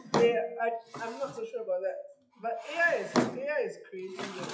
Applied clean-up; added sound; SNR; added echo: classical method WPE with log-MMSE.